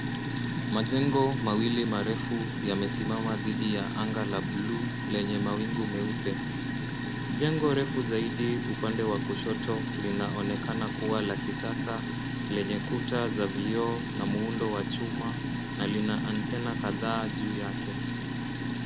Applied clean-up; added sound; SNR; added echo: none; Sink (filling or washing); 1 dB; none.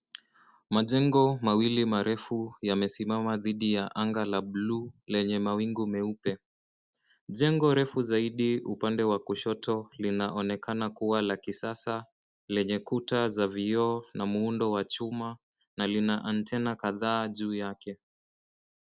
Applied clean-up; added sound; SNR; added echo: none; none; none; none.